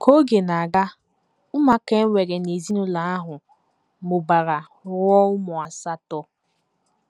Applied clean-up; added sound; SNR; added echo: none; none; none; none.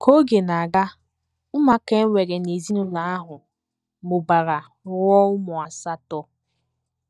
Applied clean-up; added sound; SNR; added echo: neural mask model DeepFilterNet 3.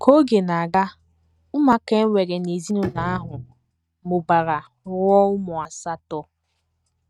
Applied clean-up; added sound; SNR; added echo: neural mask model RNNoise.